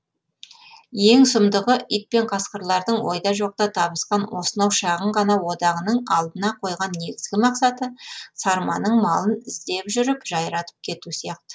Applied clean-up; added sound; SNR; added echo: none; none; none; none.